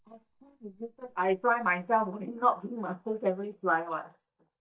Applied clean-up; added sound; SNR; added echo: neural mask model DeepFilterNet 3.